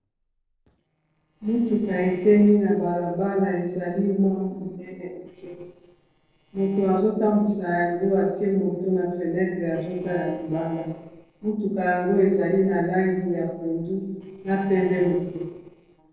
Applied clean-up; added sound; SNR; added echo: neural separator model SepFormer DNS4.